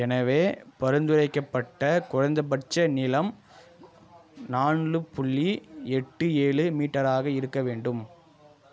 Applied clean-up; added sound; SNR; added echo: none; none; none; none.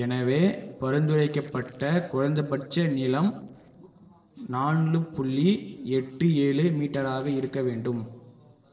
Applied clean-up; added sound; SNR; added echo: neural separator model SepFormer DNS4.